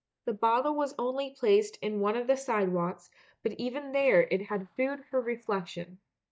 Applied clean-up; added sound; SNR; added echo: neural mask model DeepFilterNet 3.